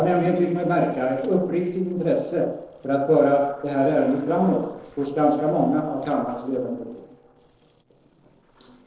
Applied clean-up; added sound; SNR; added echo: neural separator model SepFormer DNS4.